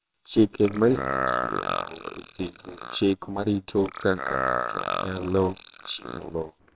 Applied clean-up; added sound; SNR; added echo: neural separator model SepFormer WHAMR!.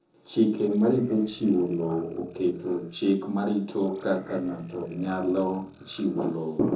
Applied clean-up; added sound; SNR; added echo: neural separator model SepFormer DNS4.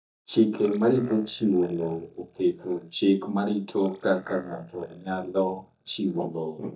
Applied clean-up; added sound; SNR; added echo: neural mask model DeepFilterNet 3.